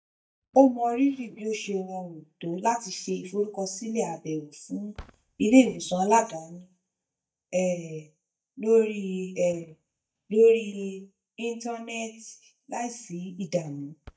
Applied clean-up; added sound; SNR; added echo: neural mask model DeepFilterNet 3.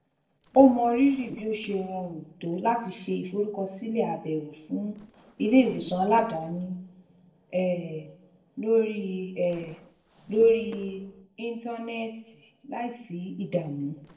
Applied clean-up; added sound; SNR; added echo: neural separator model SepFormer DNS4.